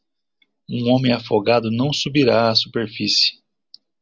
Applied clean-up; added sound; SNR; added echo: none; none; none; none.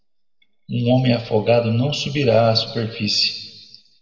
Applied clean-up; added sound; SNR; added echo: none; none; none; reverberation time 1.2 s.